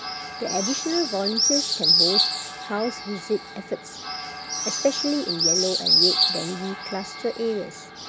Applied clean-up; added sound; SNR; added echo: none; Bird; -3 dB; none.